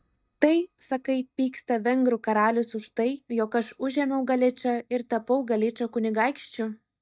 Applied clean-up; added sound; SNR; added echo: neural mask model DeepFilterNet 3.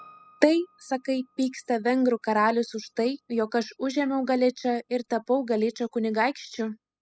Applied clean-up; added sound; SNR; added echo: classical method spectral subtraction.